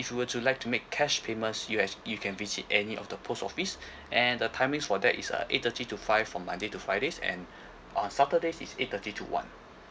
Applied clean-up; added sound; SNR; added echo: none; none; none; none.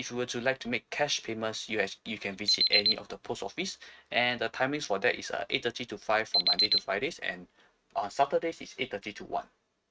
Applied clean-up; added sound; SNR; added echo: neural mask model RNNoise.